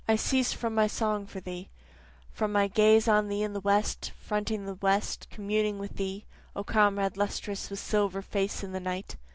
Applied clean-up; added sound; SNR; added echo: none; none; none; none.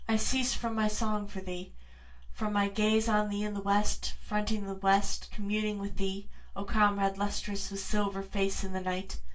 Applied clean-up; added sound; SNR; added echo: none; none; none; reverberation time 0.2 s.